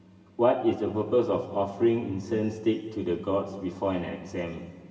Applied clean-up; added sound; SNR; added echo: none; none; none; reverberation time 2.1 s.